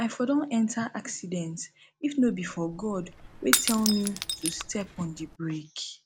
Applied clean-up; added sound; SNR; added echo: none; Shatter / Crushing; 3 dB; none.